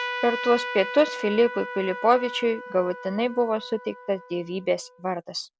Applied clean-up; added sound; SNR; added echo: none; Trumpet; 11 dB; none.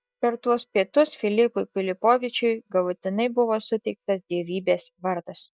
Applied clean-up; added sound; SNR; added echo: neural mask model DeepFilterNet 3.